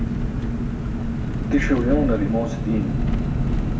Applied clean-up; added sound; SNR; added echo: none; Engine; -3 dB; reverberation time 0.7 s.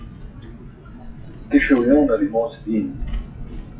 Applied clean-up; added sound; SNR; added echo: classical method WPE with log-MMSE.